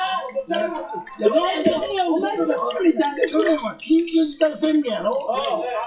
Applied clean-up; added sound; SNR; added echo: classical method WPE with log-MMSE.